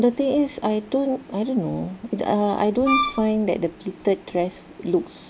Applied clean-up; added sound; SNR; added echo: none; Wind instrument, woodwind instrument; 2 dB; none.